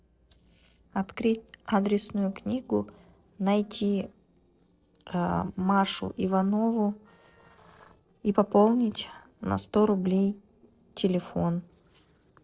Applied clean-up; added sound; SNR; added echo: neural separator model SepFormer DNS4.